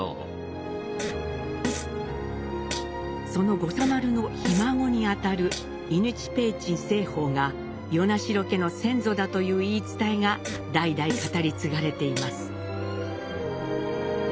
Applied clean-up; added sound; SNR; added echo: none; Fart; 11 dB; none.